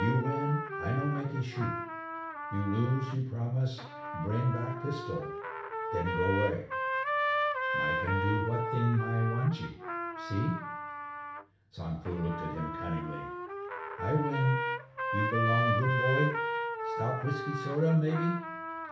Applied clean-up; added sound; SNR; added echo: none; Trumpet; 3 dB; reverberation time 0.6 s.